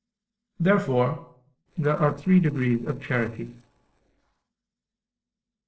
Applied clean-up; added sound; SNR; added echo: neural separator model SepFormer DNS4.